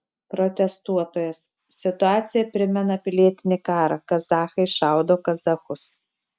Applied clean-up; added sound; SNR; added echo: none; none; none; none.